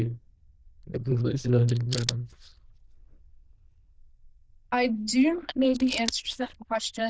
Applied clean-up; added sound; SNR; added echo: neural diffusion model UNIVERSE++.